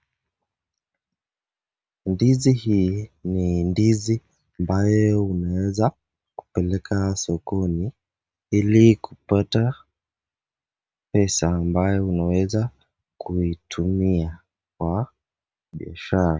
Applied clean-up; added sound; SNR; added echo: none; none; none; none.